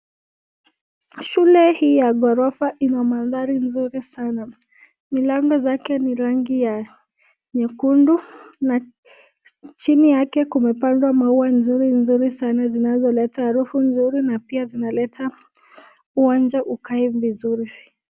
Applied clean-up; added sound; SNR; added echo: none; none; none; none.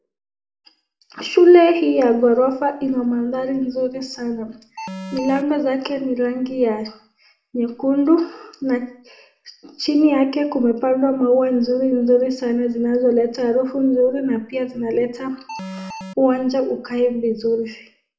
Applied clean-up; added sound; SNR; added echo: none; Alarm; 12 dB; reverberation time 0.5 s.